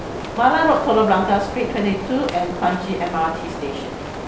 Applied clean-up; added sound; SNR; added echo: none; Rain; 9 dB; none.